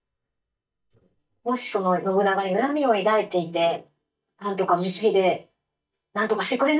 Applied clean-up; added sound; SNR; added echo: neural mask model DeepFilterNet 3.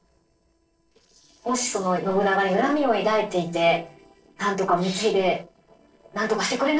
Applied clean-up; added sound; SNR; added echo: neural separator model SepFormer DNS4.